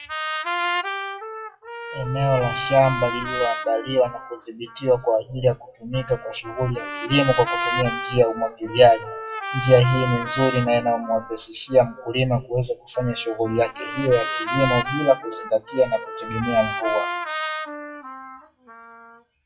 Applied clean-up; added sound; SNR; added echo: classical method WPE with log-MMSE.